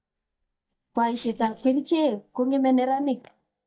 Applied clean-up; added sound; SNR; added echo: neural mask model DeepFilterNet 3.